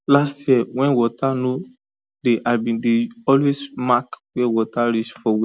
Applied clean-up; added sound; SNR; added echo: none; none; none; none.